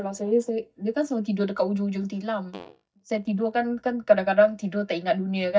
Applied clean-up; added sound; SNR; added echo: neural mask model DeepFilterNet 3.